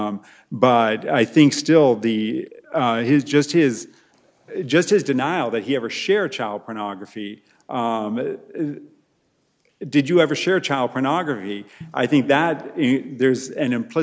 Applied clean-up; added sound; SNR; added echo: none; none; none; none.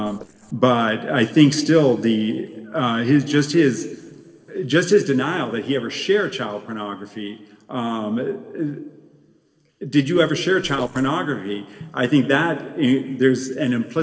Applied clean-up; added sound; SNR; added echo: neural separator model SepFormer DNS4.